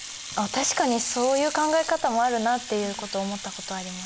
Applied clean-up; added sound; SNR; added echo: none; Sink (filling or washing) / Water tap, faucet; 11 dB; none.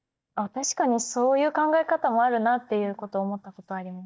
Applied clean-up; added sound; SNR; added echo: neural mask model DeepFilterNet 3.